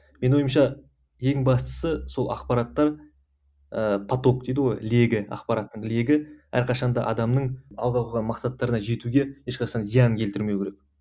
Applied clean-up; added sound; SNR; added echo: none; none; none; none.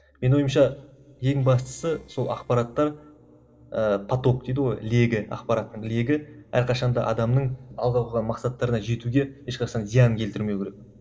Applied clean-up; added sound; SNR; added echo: neural separator model SepFormer DNS4.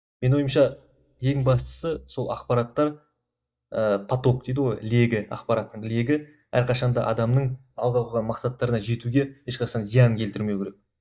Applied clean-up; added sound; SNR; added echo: neural mask model DeepFilterNet 3.